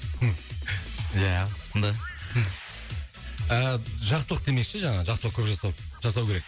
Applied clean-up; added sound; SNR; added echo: none; none; none; none.